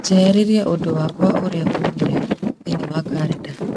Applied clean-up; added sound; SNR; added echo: neural mask model RNNoise.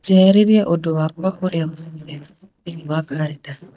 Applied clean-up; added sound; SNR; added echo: neural mask model DeepFilterNet 3.